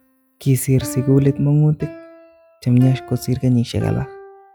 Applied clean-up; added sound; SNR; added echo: classical method log-MMSE.